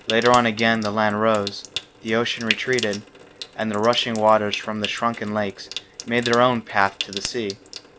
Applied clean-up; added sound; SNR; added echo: none; Trickle, dribble / Sink (filling or washing) / Water tap, faucet; 12 dB; none.